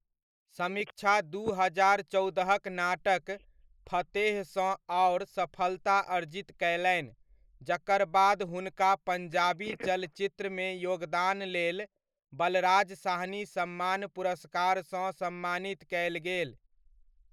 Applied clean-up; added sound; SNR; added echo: neural mask model Resemble Enhance denoiser.